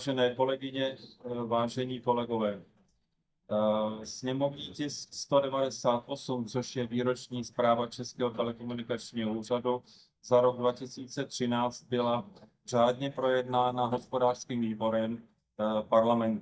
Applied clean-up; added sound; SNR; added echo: neural mask model DeepFilterNet 3.